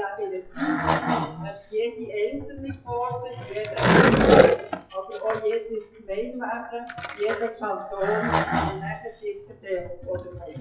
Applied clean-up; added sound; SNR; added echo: classical method WPE with log-MMSE.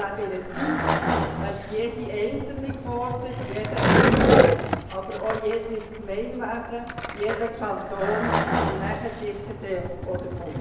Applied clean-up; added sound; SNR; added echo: none; Skateboard; -5 dB; reverberation time 0.9 s.